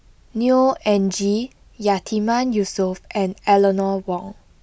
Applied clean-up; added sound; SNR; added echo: none; none; none; none.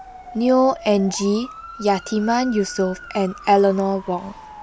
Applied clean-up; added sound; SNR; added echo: none; Motor vehicle (road) / Siren; 18 dB; none.